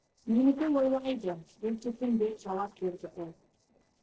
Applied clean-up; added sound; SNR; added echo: neural separator model SepFormer DNS4.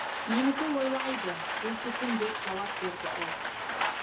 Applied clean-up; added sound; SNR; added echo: none; Rain; 0 dB; reverberation time 0.2 s.